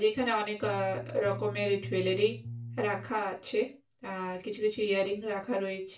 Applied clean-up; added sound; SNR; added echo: none; Bass guitar; 10 dB; reverberation time 0.3 s.